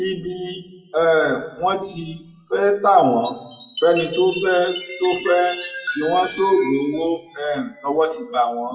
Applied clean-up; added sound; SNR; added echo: classical method WPE with log-MMSE.